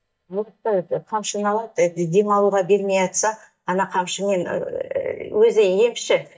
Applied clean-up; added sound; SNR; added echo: neural mask model DeepFilterNet 3.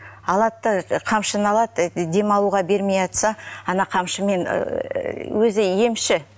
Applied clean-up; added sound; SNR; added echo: none; none; none; none.